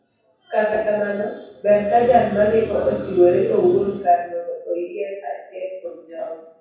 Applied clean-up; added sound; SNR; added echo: none; none; none; reverberation time 0.7 s.